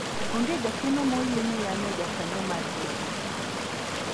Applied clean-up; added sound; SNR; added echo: none; Stream; 0 dB; none.